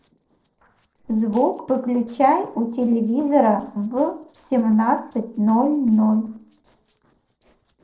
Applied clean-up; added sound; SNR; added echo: neural separator model SepFormer DNS4.